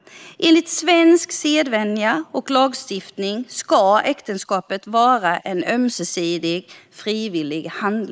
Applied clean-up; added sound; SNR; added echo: neural mask model Resemble Enhance denoiser.